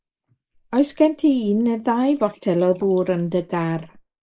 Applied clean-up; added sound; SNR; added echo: neural mask model Resemble Enhance denoiser.